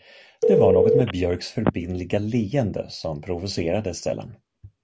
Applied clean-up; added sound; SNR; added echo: none; Telephone; 0 dB; none.